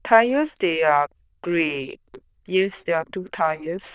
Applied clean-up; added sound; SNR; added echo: neural diffusion model UNIVERSE++.